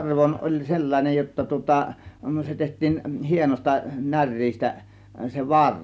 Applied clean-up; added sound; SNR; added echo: none; none; none; none.